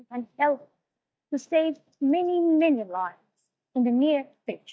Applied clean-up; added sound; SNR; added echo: neural mask model DeepFilterNet 3.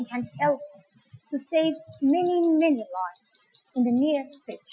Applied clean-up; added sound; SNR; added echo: classical method Wiener filter.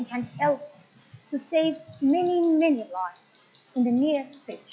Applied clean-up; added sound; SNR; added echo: classical method log-MMSE.